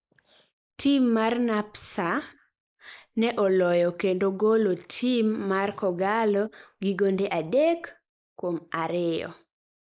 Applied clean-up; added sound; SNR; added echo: neural mask model Resemble Enhance denoiser.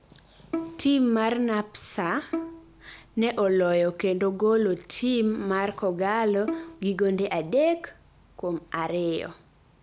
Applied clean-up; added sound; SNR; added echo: none; Bowed string instrument; 13 dB; none.